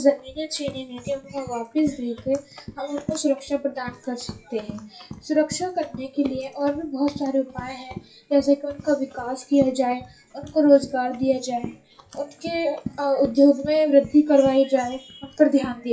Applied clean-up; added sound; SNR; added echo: classical method WPE with log-MMSE.